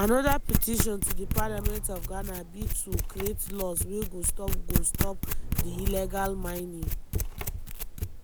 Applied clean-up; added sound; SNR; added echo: none; Domestic sounds, home sounds; -3 dB; none.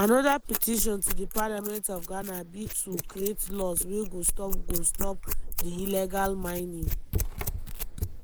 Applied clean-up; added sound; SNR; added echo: neural mask model Resemble Enhance denoiser.